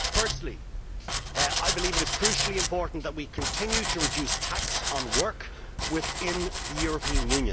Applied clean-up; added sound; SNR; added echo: none; Domestic sounds, home sounds; -3 dB; none.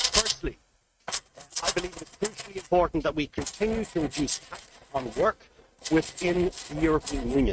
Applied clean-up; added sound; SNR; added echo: neural mask model RNNoise.